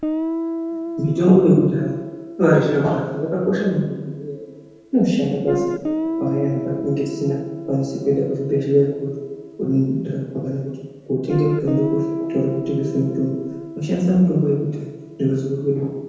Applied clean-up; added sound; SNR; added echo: none; Guitar; 8 dB; reverberation time 1.2 s.